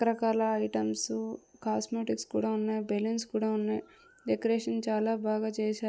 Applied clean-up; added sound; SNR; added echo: none; none; none; none.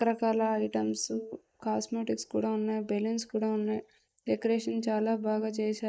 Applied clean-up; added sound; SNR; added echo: neural mask model Resemble Enhance denoiser.